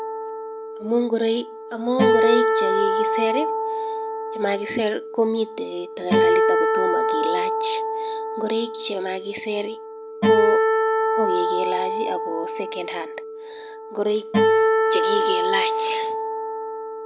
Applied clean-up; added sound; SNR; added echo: none; Acoustic guitar; -4 dB; none.